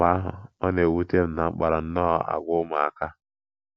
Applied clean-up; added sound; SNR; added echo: none; none; none; none.